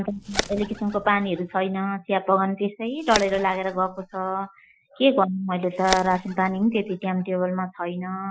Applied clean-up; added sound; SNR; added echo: classical method Wiener filter.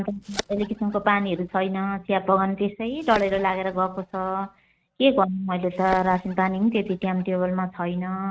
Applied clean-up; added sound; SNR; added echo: neural mask model RNNoise.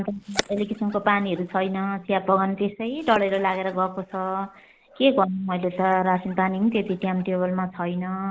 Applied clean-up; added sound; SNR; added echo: neural mask model Resemble Enhance denoiser.